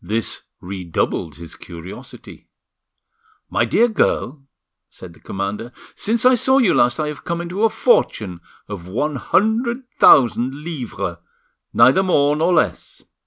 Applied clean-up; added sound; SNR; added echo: none; none; none; none.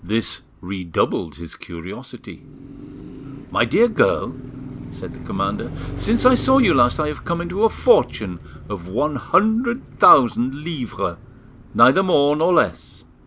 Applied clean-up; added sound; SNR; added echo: none; Car passing by; 14 dB; none.